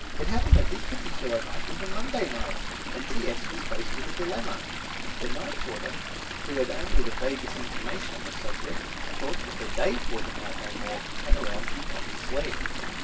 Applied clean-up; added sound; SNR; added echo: none; Chatter / Stream; -1 dB; reverberation time 0.1 s.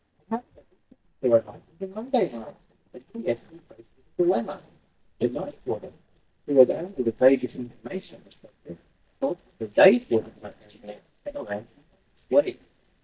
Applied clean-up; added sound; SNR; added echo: neural mask model DeepFilterNet 3.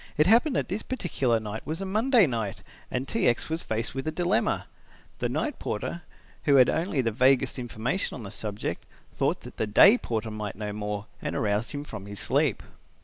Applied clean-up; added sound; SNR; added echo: none; none; none; none.